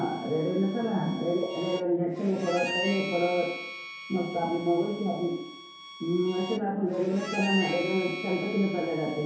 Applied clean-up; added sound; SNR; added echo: none; Harmonica; 10 dB; reverberation time 1.0 s.